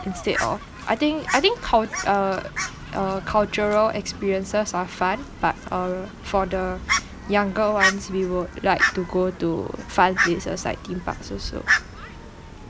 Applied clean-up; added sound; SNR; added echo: none; Fowl; 6 dB; none.